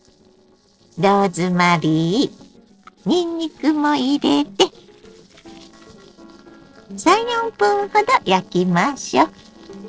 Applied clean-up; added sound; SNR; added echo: neural separator model SepFormer DNS4.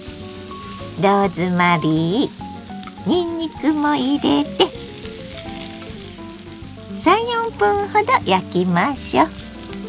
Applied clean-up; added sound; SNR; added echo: none; none; none; none.